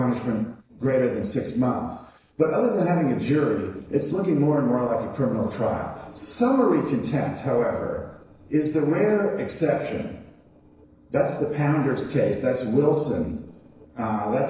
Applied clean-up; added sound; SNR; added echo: neural separator model SepFormer DNS4.